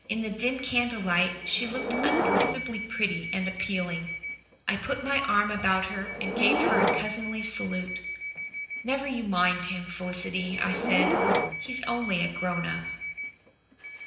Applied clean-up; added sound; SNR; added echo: none; Subway, metro, underground / Door; 1 dB; reverberation time 0.9 s.